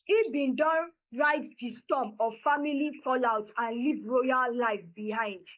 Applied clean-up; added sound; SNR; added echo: neural mask model Resemble Enhance denoiser.